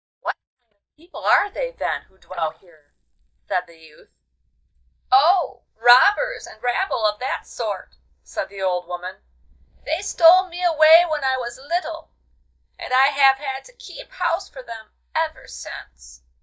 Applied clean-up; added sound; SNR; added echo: neural mask model DeepFilterNet 3.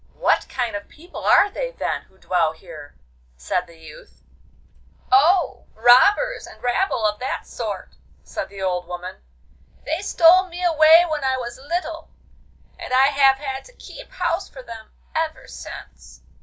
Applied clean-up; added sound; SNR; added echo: none; none; none; none.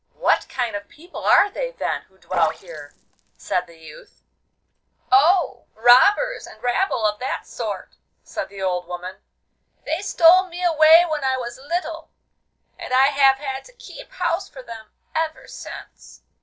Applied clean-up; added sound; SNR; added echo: neural separator model SepFormer DNS4.